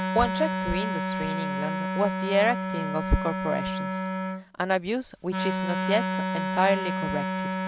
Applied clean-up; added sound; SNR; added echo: none; Wind instrument, woodwind instrument; 1 dB; none.